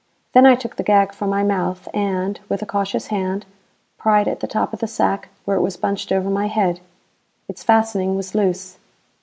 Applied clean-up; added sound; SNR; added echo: none; none; none; none.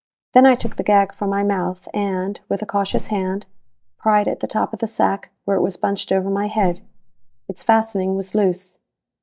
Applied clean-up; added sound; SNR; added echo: neural mask model DeepFilterNet 3.